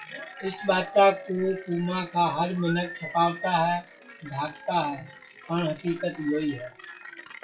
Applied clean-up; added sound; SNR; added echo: classical method WPE with log-MMSE.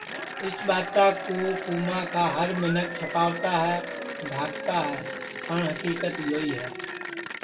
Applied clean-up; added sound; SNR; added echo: none; Applause / Cheering; 7 dB; reverberation time 0.2 s.